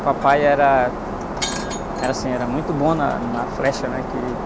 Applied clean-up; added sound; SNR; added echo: none; Shatter; 5 dB; none.